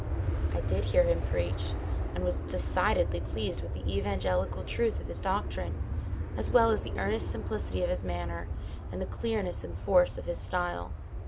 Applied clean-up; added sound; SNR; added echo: none; Aircraft; 1 dB; none.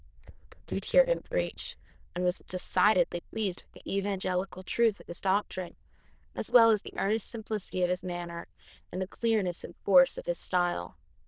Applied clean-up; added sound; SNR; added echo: neural diffusion model UNIVERSE++.